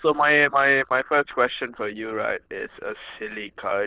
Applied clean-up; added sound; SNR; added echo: neural diffusion model UNIVERSE++.